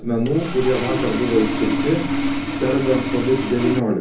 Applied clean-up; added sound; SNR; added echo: none; Sawing; 2 dB; reverberation time 0.7 s.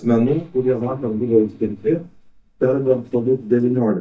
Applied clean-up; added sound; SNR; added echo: neural mask model DeepFilterNet 3.